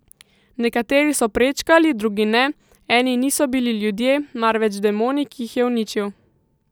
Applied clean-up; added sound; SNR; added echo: none; none; none; none.